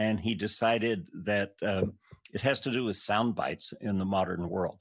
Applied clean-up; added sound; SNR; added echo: none; none; none; none.